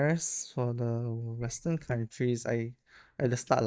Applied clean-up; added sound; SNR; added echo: neural mask model DeepFilterNet 3.